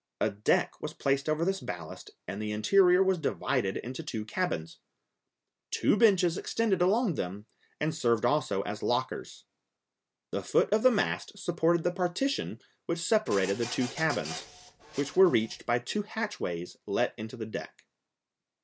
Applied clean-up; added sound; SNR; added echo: none; Printer; 13 dB; none.